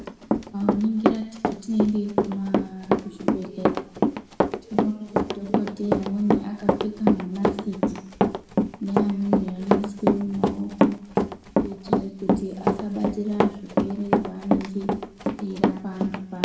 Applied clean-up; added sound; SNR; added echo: none; Run; -4 dB; reverberation time 1.0 s.